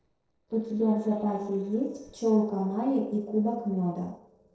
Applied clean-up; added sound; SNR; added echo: neural separator model SepFormer DNS4.